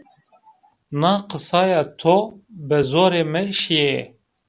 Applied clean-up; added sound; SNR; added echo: none; none; none; none.